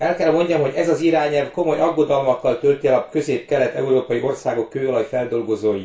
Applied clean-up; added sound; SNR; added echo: none; none; none; reverberation time 0.3 s.